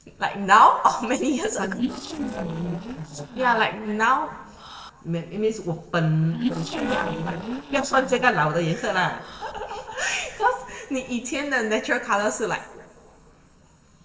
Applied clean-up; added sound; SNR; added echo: neural separator model SepFormer DNS4.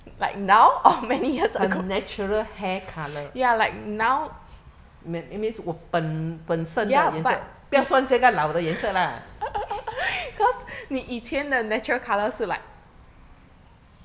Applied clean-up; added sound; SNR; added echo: none; none; none; none.